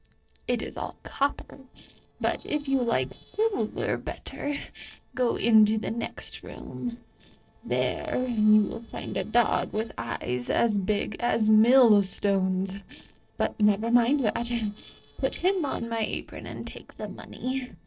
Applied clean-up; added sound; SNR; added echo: neural separator model SepFormer DNS4.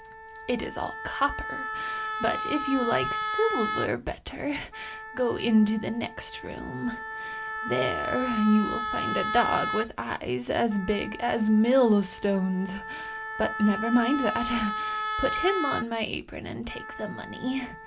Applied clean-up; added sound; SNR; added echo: none; Wind instrument, woodwind instrument; 6 dB; none.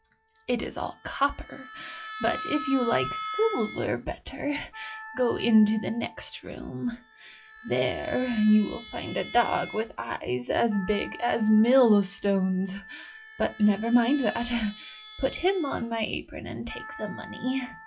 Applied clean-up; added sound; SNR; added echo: classical method log-MMSE.